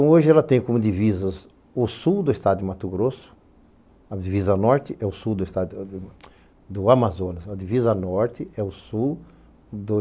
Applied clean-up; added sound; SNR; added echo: none; none; none; none.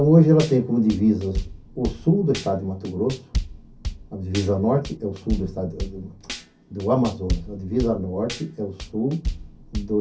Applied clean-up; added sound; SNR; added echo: none; Drum / Drum kit; 10 dB; reverberation time 0.3 s.